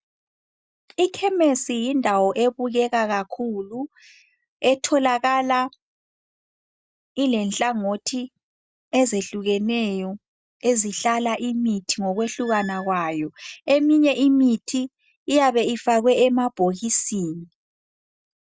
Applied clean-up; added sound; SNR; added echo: none; Squeak; 18 dB; none.